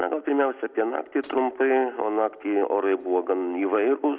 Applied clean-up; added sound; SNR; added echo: none; none; none; none.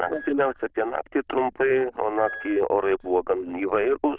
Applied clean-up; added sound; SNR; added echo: neural diffusion model UNIVERSE++.